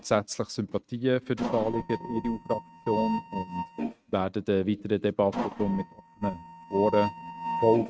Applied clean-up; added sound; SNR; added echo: neural mask model RNNoise.